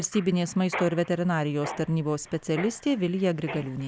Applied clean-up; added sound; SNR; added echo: none; Mechanisms; 14 dB; none.